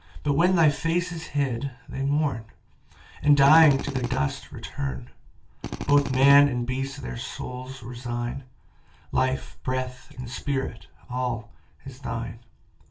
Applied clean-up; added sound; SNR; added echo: none; Drill; 6 dB; reverberation time 0.2 s.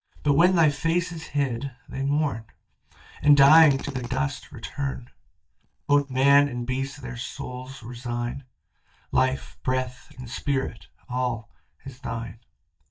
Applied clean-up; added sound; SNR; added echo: neural mask model DeepFilterNet 3.